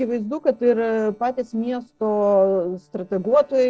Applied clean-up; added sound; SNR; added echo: neural separator model SepFormer DNS4.